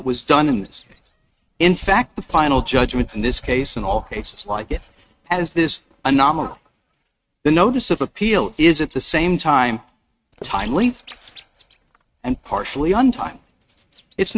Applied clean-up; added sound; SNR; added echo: neural mask model RNNoise.